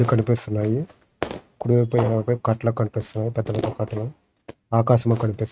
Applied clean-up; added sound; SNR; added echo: neural mask model RNNoise.